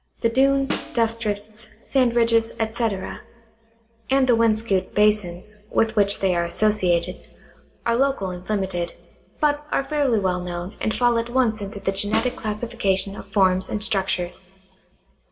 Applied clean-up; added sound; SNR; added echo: none; Snare drum; 13 dB; reverberation time 0.8 s.